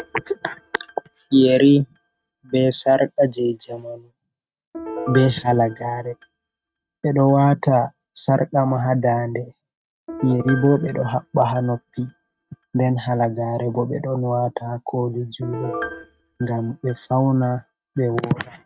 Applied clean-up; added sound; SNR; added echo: neural mask model RNNoise.